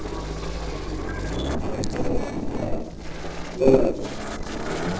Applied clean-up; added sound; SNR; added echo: neural separator model SepFormer DNS4.